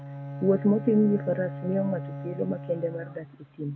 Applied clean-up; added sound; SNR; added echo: none; Bowed string instrument; 10 dB; none.